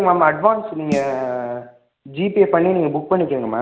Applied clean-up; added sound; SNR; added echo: none; Snare drum; 15 dB; none.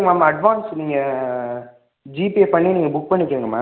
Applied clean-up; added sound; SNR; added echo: none; none; none; none.